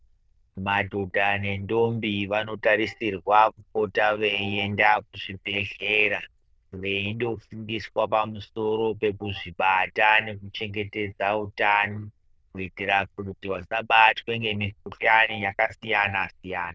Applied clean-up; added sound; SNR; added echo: neural diffusion model UNIVERSE++.